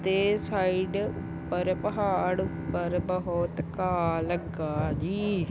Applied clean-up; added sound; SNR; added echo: none; Bowed string instrument; 15 dB; none.